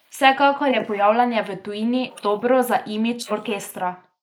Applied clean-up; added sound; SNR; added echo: neural mask model Resemble Enhance denoiser.